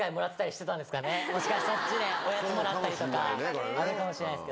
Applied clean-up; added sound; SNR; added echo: none; none; none; none.